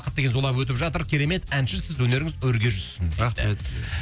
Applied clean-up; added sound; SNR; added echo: none; none; none; none.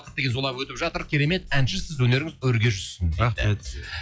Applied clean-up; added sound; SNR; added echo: classical method log-MMSE.